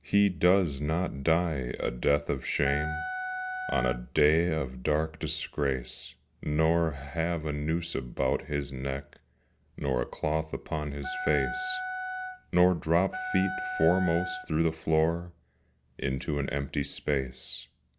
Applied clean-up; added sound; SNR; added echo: none; Wind instrument, woodwind instrument; 6 dB; none.